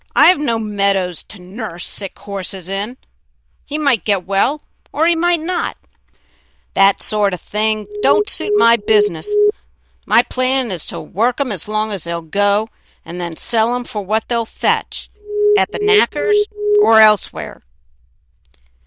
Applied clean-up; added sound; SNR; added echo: neural diffusion model UNIVERSE++.